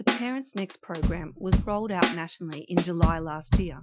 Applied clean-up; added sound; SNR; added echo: classical method Wiener filter.